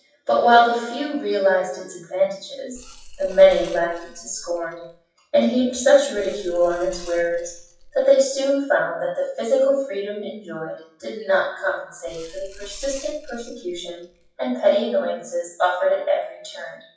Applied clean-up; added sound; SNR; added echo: classical method WPE with log-MMSE.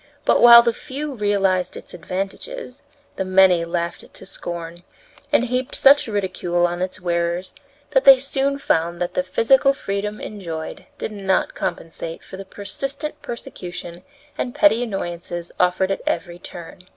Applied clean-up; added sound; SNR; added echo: none; none; none; none.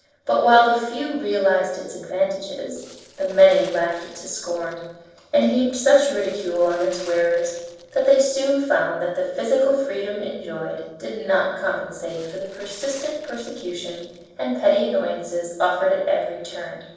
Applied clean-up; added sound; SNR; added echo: neural separator model SepFormer DNS4.